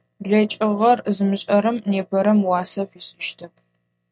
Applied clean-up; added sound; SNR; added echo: neural mask model RNNoise.